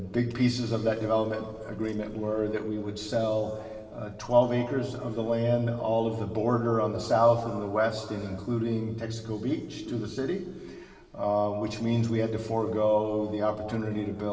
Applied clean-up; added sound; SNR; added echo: none; none; none; reverberation time 2.1 s.